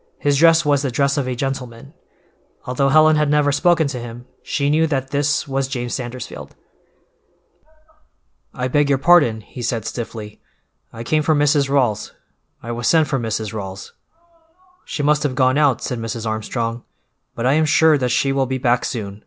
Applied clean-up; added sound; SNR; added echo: none; none; none; none.